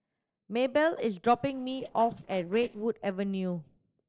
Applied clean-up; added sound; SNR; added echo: neural separator model SepFormer DNS4.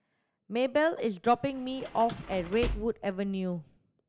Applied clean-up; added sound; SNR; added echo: none; Sliding door / Slam; 11 dB; none.